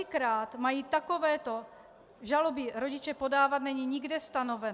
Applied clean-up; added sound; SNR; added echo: none; none; none; none.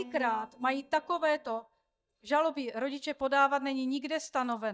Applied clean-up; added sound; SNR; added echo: neural mask model DeepFilterNet 3.